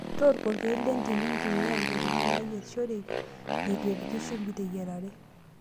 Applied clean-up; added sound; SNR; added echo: none; Motorcycle; 2 dB; none.